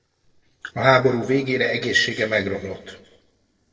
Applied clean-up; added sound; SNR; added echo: neural separator model SepFormer DNS4.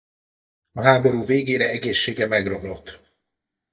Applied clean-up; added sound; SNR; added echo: neural mask model DeepFilterNet 3.